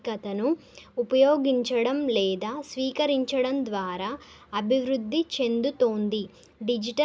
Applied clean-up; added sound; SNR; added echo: none; none; none; none.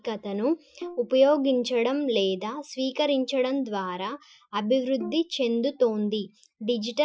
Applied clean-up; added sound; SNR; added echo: classical method Wiener filter.